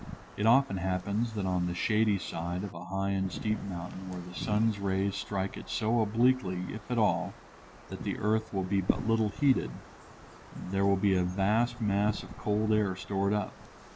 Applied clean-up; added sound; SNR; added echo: none; Wind; 13 dB; none.